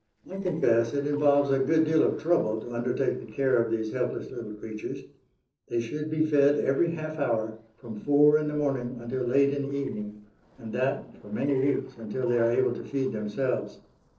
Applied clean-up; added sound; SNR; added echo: neural separator model SepFormer DNS4.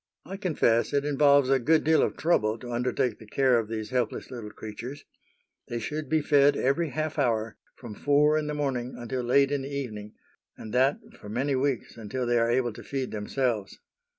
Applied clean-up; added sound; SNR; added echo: none; none; none; none.